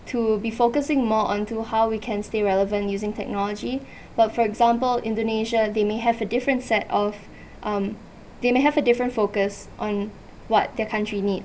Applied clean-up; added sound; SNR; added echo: none; none; none; none.